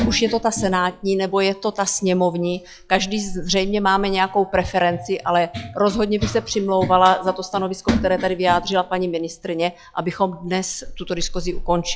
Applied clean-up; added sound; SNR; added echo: classical method log-MMSE.